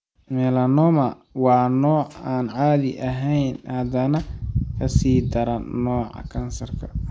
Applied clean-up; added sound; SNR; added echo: none; none; none; none.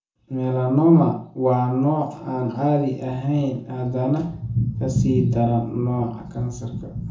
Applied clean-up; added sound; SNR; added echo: none; none; none; reverberation time 0.6 s.